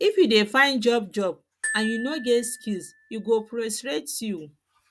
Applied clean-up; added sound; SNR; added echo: none; Glockenspiel; 11 dB; none.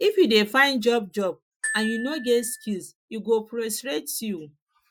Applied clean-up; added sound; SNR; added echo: classical method Wiener filter.